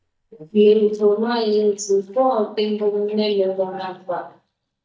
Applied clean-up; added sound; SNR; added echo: neural mask model DeepFilterNet 3.